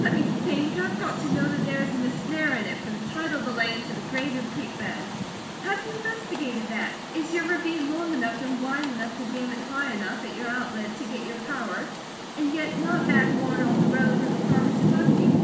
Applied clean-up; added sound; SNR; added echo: none; Rain; -2 dB; reverberation time 0.8 s.